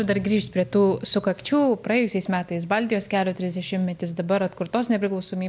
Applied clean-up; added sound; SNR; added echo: none; none; none; none.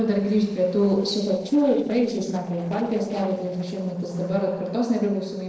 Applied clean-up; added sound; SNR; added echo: neural separator model SepFormer DNS4.